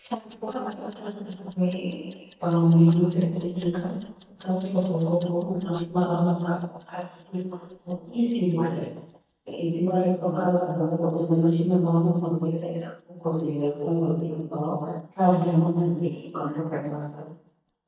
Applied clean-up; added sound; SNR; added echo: neural mask model DeepFilterNet 3.